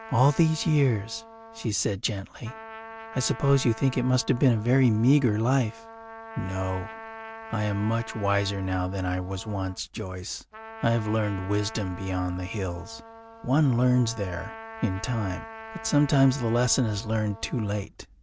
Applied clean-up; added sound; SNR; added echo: none; Trumpet; 16 dB; none.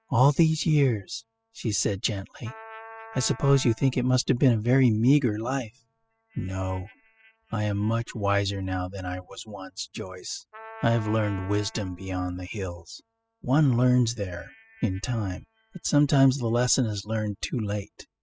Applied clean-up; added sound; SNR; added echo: classical method spectral subtraction.